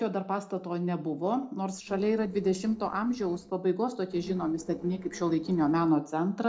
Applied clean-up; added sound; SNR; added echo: neural separator model SepFormer DNS4.